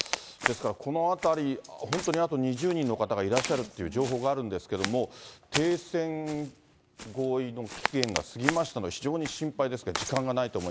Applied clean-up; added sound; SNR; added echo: none; Walk, footsteps; 8 dB; none.